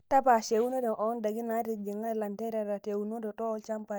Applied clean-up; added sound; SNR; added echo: neural mask model DeepFilterNet 3.